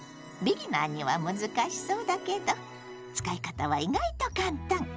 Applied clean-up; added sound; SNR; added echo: none; none; none; none.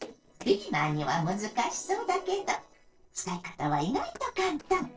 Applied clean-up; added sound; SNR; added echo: neural separator model SepFormer DNS4.